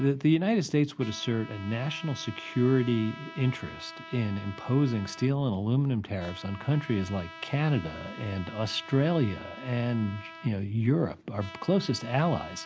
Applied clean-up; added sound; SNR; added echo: none; Trumpet; 17 dB; none.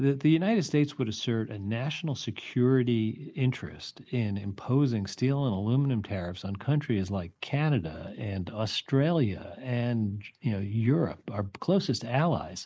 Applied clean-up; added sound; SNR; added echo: neural mask model Resemble Enhance denoiser.